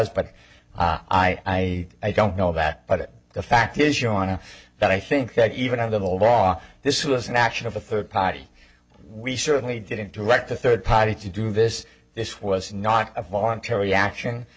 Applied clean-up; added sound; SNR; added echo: none; none; none; none.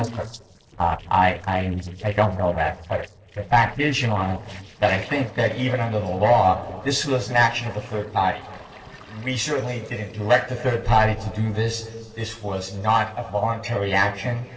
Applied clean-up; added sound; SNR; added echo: neural separator model SepFormer DNS4.